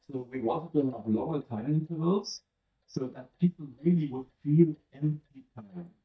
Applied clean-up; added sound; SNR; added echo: neural mask model DeepFilterNet 3.